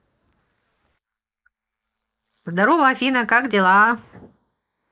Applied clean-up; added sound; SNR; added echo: neural mask model Resemble Enhance denoiser.